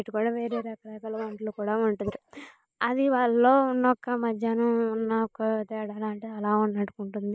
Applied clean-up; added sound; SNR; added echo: neural mask model Resemble Enhance denoiser.